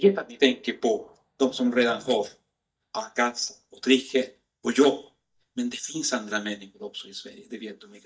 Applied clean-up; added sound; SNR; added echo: neural mask model DeepFilterNet 3.